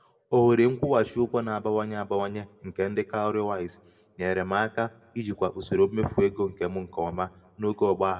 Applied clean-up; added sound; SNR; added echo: none; none; none; reverberation time 0.6 s.